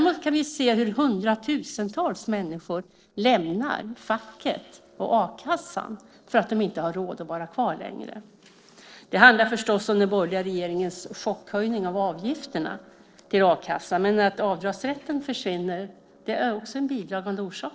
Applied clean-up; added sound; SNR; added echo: neural separator model SepFormer DNS4.